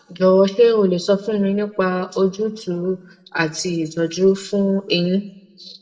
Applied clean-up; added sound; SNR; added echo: none; none; none; reverberation time 0.6 s.